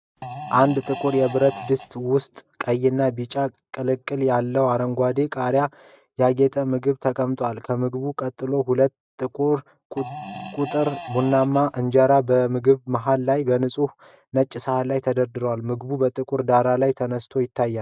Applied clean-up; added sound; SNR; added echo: none; Fart; 12 dB; none.